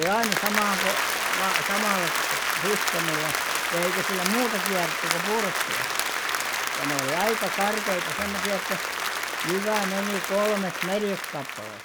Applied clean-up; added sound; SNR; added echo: none; Applause; -2 dB; none.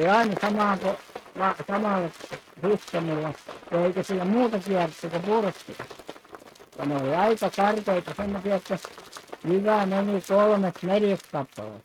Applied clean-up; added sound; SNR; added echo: neural mask model RNNoise.